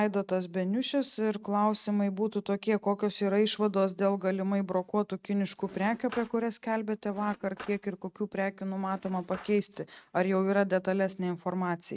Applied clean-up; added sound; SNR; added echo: neural mask model RNNoise.